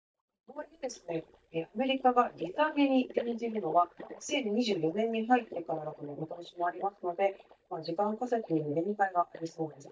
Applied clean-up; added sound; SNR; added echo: neural mask model DeepFilterNet 3.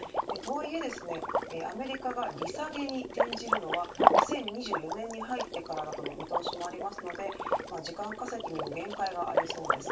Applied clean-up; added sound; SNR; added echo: none; Liquid; -5 dB; reverberation time 0.2 s.